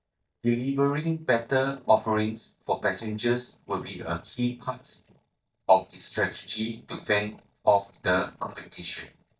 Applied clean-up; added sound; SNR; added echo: neural mask model DeepFilterNet 3.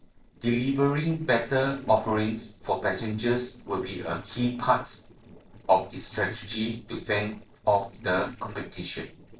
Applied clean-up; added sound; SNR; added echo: neural separator model SepFormer DNS4.